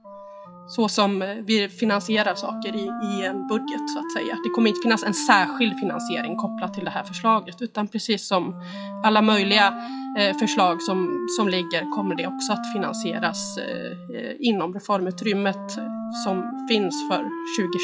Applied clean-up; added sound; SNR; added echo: classical method WPE with log-MMSE.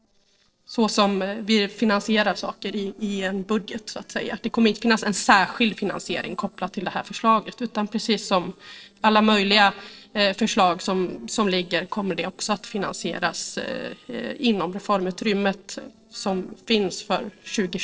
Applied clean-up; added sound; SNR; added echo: neural separator model SepFormer DNS4.